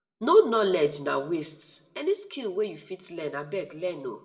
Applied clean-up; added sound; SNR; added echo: none; none; none; reverberation time 0.7 s.